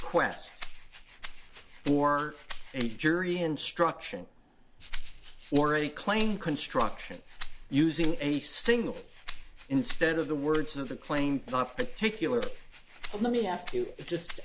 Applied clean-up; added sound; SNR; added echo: none; Rattle (instrument); 5 dB; none.